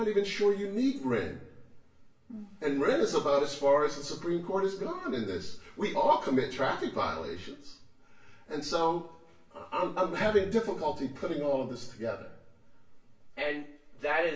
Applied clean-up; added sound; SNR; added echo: none; none; none; reverberation time 0.3 s.